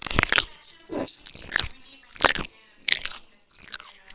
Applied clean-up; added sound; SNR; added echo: neural separator model SepFormer WHAMR!.